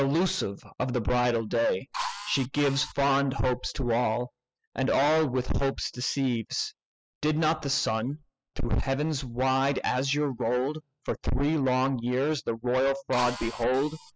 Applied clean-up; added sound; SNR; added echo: classical method spectral subtraction.